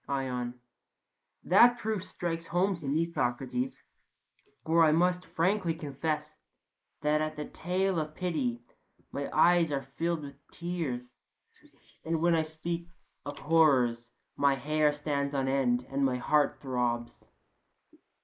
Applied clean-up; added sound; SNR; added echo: neural mask model Resemble Enhance denoiser.